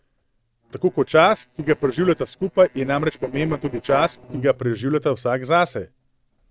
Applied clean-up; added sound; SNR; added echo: neural separator model SepFormer DNS4.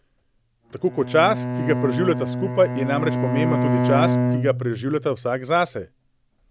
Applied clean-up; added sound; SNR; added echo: none; Bowed string instrument; 2 dB; none.